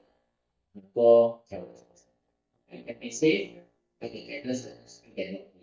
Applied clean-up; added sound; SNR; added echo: neural mask model DeepFilterNet 3.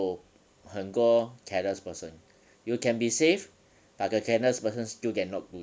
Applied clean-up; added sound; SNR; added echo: none; none; none; none.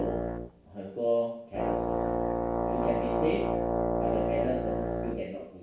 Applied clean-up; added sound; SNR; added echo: none; Brass instrument; -4 dB; reverberation time 0.6 s.